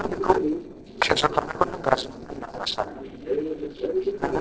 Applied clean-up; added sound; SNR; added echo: neural separator model SepFormer DNS4.